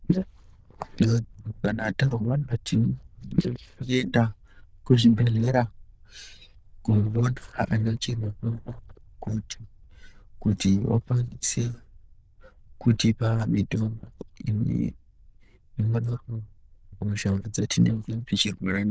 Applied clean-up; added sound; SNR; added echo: neural diffusion model UNIVERSE++.